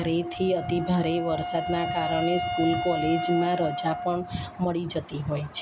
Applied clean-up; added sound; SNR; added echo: none; Wind instrument, woodwind instrument; 6 dB; none.